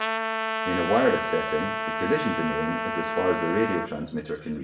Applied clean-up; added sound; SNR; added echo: none; Trumpet; 2 dB; reverberation time 0.7 s.